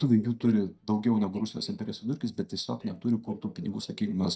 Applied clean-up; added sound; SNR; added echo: neural mask model DeepFilterNet 3.